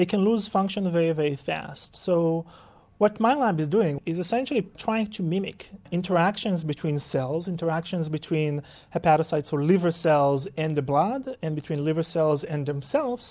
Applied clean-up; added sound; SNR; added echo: none; none; none; none.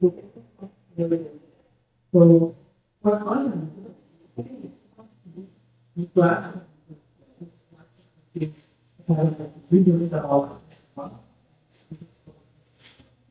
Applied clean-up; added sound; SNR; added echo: neural mask model DeepFilterNet 3.